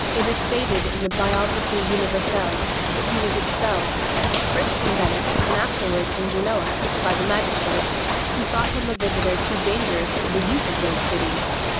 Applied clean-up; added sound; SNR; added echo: none; Ocean / Boat, Water vehicle; -4 dB; none.